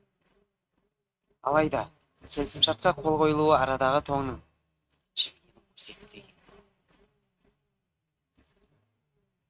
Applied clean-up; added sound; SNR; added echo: neural mask model RNNoise.